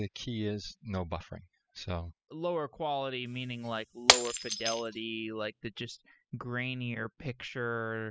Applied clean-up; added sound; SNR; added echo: classical method spectral subtraction.